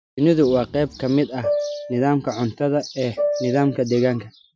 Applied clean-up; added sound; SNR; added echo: classical method Wiener filter.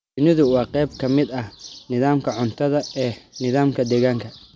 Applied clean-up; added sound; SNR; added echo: none; none; none; none.